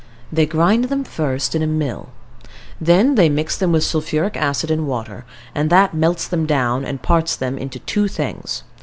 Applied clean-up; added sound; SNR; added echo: none; Traffic noise, roadway noise; 15 dB; none.